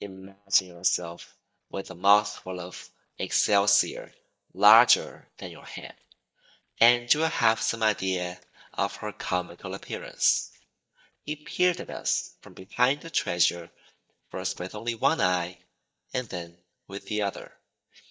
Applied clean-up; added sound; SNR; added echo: neural mask model DeepFilterNet 3.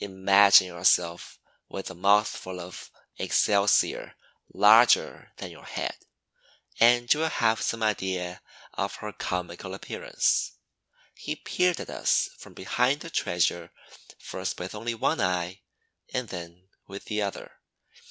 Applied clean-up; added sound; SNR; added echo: none; none; none; none.